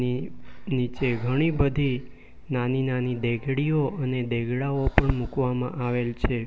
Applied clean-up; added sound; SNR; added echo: none; Breathing; 13 dB; none.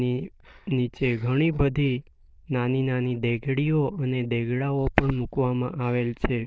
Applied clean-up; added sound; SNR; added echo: neural diffusion model UNIVERSE++.